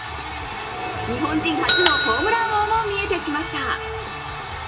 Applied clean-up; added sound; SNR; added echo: none; Bell; 5 dB; reverberation time 0.7 s.